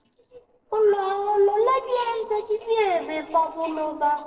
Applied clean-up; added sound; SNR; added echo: neural separator model SepFormer DNS4.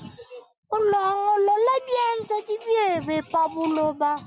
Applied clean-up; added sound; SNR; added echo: none; none; none; none.